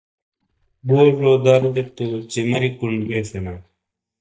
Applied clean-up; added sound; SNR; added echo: neural mask model DeepFilterNet 3.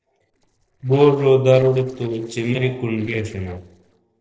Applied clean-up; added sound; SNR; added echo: neural separator model SepFormer DNS4.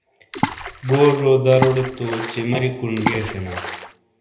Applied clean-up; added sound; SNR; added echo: none; Water / Splash, splatter; 7 dB; reverberation time 0.8 s.